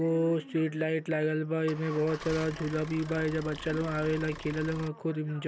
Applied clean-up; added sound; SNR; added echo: none; Idling / Engine starting / Motor vehicle (road); 14 dB; none.